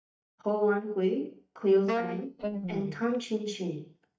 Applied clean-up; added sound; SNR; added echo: neural mask model DeepFilterNet 3.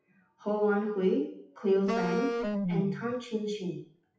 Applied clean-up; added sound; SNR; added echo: classical method WPE with log-MMSE.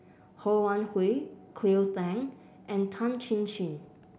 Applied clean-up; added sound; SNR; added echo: none; none; none; none.